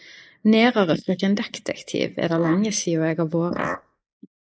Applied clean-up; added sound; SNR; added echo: neural mask model Resemble Enhance denoiser.